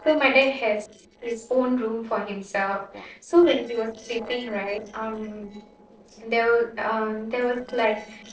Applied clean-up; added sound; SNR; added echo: neural separator model SepFormer DNS4.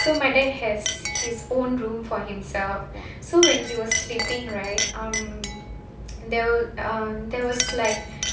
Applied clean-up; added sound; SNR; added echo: none; Chink, clink; 5 dB; none.